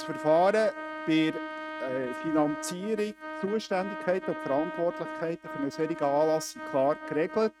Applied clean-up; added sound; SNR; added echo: neural mask model RNNoise.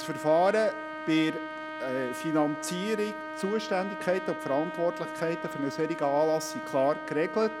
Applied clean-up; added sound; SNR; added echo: none; Trumpet; 9 dB; none.